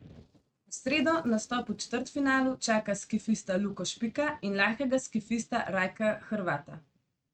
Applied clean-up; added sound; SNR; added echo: neural mask model RNNoise.